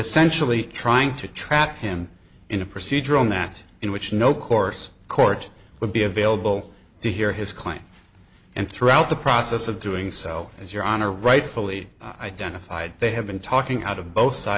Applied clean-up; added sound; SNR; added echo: none; none; none; none.